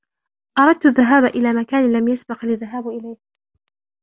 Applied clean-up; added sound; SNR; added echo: none; none; none; none.